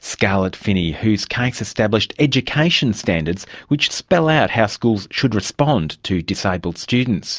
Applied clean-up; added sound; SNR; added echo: none; none; none; none.